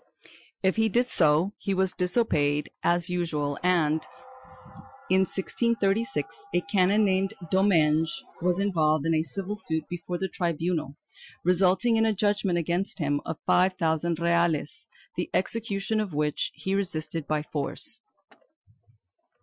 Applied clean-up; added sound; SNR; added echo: classical method Wiener filter.